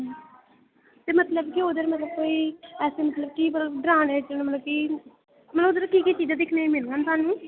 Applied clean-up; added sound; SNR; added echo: none; none; none; none.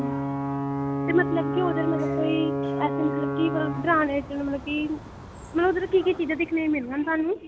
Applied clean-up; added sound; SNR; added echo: none; Alarm / Ocean / Boat, Water vehicle; 4 dB; none.